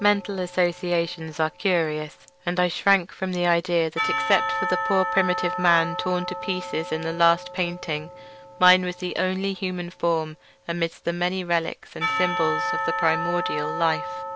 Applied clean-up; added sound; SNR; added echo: none; Church bell / Percussion; 6 dB; none.